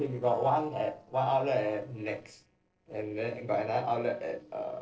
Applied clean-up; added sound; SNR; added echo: neural separator model SepFormer DNS4.